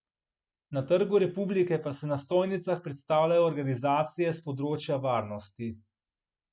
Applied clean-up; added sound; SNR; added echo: none; none; none; none.